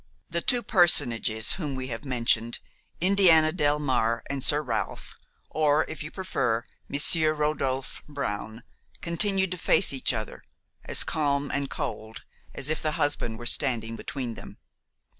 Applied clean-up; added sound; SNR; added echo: none; none; none; none.